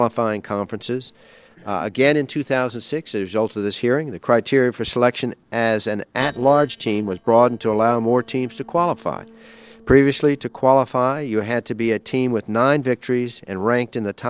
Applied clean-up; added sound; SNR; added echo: neural separator model SepFormer DNS4.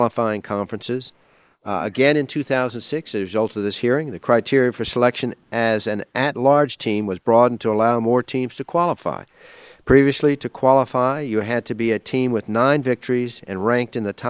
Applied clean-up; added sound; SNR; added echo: neural mask model Resemble Enhance denoiser.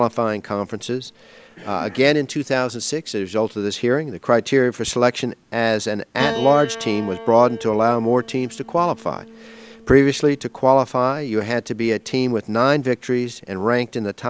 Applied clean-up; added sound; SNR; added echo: none; Piano; 17 dB; none.